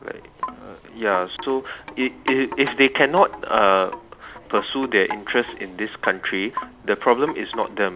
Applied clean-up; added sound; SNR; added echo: none; Wind chime; 14 dB; none.